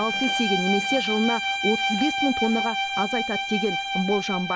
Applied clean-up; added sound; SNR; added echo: none; Bowed string instrument; 0 dB; none.